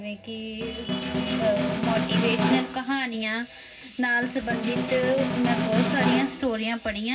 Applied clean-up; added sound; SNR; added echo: none; Snare drum; 1 dB; reverberation time 0.4 s.